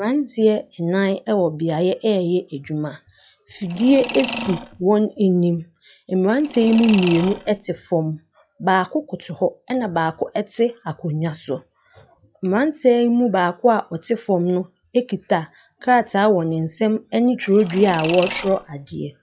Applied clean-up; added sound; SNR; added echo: classical method log-MMSE.